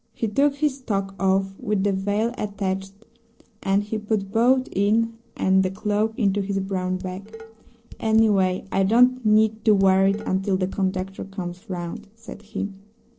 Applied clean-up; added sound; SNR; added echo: neural separator model SepFormer DNS4.